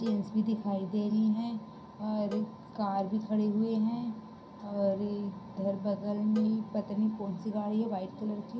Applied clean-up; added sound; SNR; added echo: none; Cowbell; 19 dB; reverberation time 0.3 s.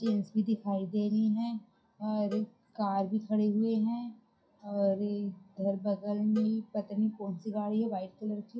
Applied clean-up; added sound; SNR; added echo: classical method WPE with log-MMSE.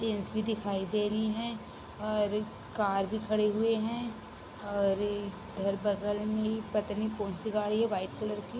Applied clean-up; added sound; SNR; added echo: none; none; none; none.